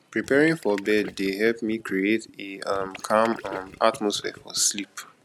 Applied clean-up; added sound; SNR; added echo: none; Gurgling; 18 dB; none.